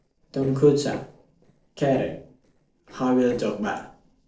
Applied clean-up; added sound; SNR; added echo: neural separator model SepFormer DNS4.